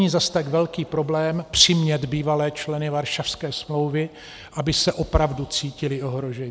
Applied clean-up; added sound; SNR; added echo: none; none; none; none.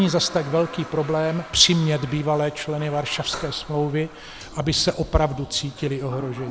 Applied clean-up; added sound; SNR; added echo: none; Toilet flush; 16 dB; none.